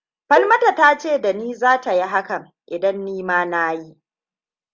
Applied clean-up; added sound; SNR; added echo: none; Cowbell; 10 dB; none.